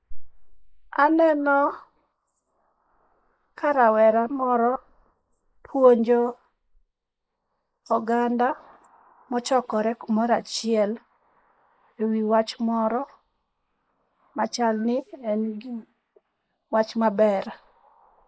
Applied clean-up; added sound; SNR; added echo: neural mask model Resemble Enhance denoiser.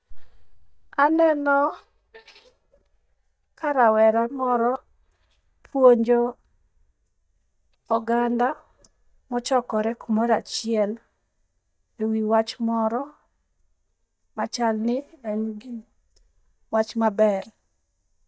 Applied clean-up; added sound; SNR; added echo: neural mask model DeepFilterNet 3.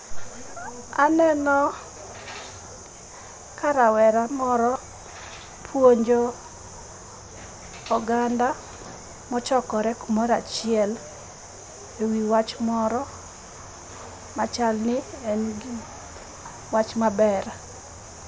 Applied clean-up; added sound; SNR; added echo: none; none; none; none.